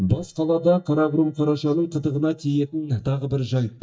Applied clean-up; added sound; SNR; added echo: neural mask model DeepFilterNet 3.